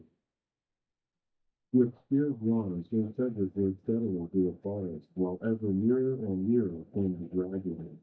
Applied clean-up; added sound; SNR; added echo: neural mask model DeepFilterNet 3.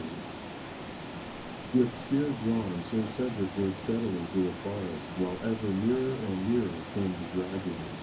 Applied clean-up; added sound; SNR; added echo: none; Water; 8 dB; reverberation time 0.4 s.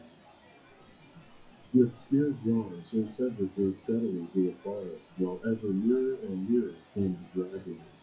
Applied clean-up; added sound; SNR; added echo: classical method WPE with log-MMSE.